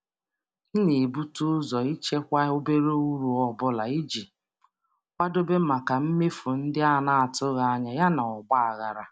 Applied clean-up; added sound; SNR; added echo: none; none; none; none.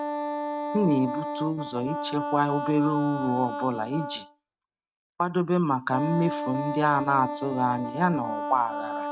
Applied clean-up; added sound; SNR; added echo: neural mask model RNNoise.